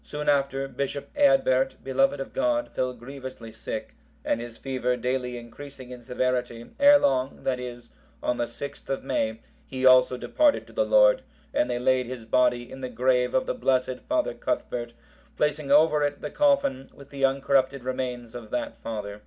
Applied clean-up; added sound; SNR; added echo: none; none; none; none.